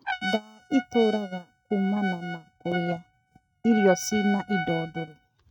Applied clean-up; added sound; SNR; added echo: neural mask model RNNoise.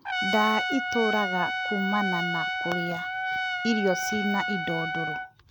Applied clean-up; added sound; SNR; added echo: none; Trumpet; 0 dB; none.